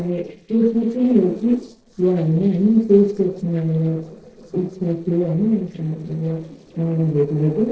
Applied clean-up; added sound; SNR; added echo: neural separator model SepFormer DNS4.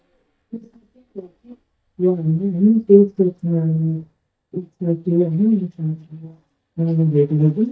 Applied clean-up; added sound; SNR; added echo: neural mask model DeepFilterNet 3.